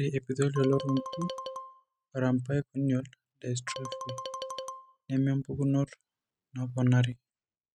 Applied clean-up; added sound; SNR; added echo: neural mask model RNNoise.